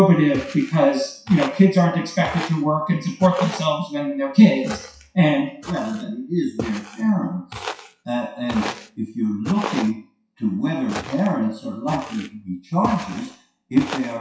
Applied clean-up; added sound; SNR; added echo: classical method WPE with log-MMSE.